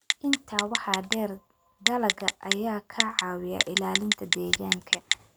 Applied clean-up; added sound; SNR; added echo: none; Telephone; -2 dB; none.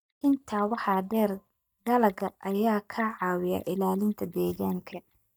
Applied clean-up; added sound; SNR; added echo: neural mask model DeepFilterNet 3.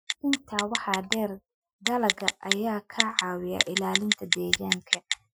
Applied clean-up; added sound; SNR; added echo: classical method Wiener filter.